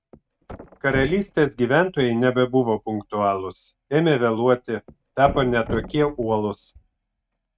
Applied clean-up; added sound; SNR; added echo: neural mask model RNNoise.